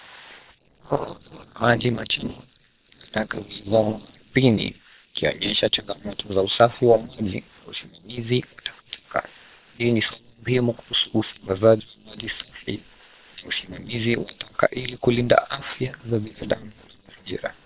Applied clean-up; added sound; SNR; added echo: neural separator model SepFormer WHAM!.